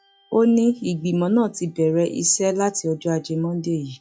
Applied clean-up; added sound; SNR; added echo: classical method log-MMSE.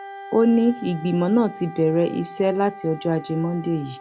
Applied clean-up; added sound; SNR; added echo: none; Wind instrument, woodwind instrument; 17 dB; none.